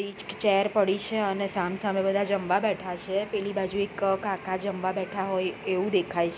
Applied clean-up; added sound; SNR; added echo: none; none; none; none.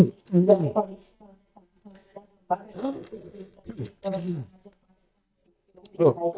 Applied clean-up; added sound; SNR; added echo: neural mask model DeepFilterNet 3.